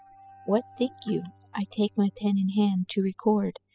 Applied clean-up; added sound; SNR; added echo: classical method spectral subtraction.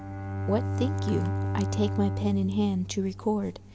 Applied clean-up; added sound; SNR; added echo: none; Bowed string instrument; 2 dB; none.